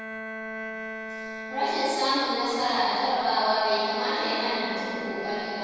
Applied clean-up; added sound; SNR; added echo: none; Bowed string instrument; 10 dB; reverberation time 2.2 s.